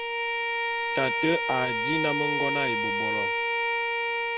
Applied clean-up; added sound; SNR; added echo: none; Bowed string instrument; -4 dB; none.